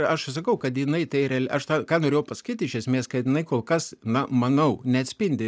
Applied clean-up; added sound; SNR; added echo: none; none; none; none.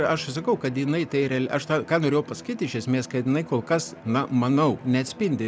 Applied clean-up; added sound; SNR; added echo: none; Bowed string instrument; 18 dB; none.